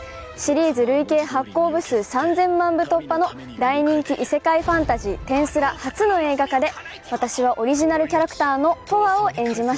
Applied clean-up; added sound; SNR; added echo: none; none; none; none.